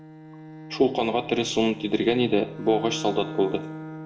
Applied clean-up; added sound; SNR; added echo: none; Bowed string instrument; 12 dB; reverberation time 0.8 s.